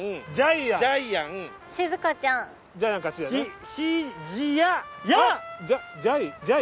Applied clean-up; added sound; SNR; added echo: none; Trumpet; 18 dB; none.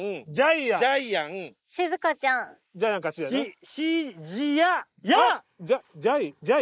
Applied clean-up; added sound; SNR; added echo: neural mask model Resemble Enhance denoiser.